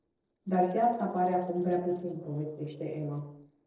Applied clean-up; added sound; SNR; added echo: neural separator model SepFormer DNS4.